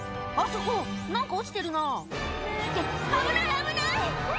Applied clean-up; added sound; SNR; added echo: none; Bowed string instrument; 18 dB; none.